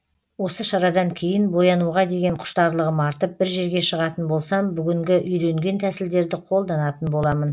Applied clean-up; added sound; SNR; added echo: none; none; none; none.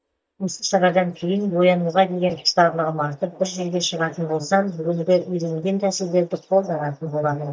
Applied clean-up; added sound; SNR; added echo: neural mask model DeepFilterNet 3.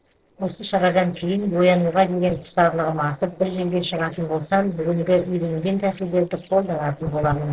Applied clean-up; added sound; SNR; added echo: neural separator model SepFormer DNS4.